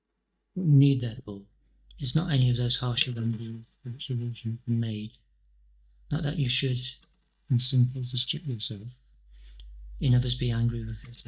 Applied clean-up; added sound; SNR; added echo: neural mask model DeepFilterNet 3.